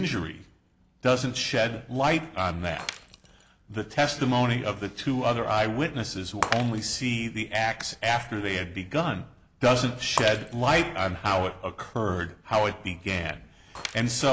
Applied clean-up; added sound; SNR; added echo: none; Shatter; 14 dB; none.